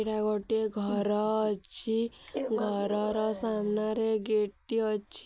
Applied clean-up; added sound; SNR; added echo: none; none; none; none.